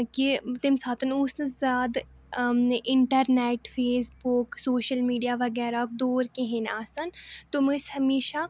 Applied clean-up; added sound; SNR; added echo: none; none; none; none.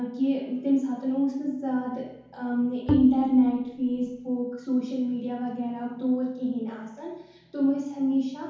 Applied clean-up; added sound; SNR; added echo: none; Bowed string instrument; 4 dB; reverberation time 0.8 s.